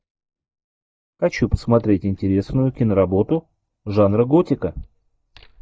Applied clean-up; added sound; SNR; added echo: neural mask model DeepFilterNet 3.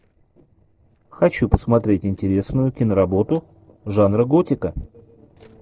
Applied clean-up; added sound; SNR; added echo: neural separator model SepFormer DNS4.